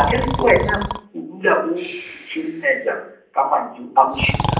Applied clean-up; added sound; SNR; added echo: none; Breathing; 6 dB; reverberation time 0.6 s.